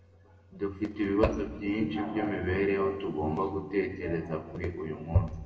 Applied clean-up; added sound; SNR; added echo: none; none; none; reverberation time 1.1 s.